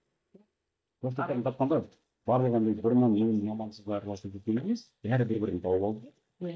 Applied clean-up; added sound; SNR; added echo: neural mask model DeepFilterNet 3.